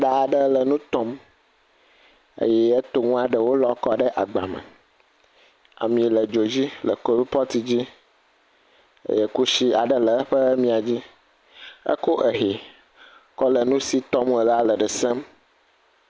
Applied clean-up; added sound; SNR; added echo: none; none; none; none.